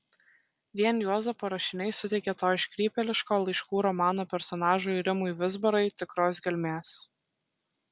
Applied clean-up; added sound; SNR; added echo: none; none; none; none.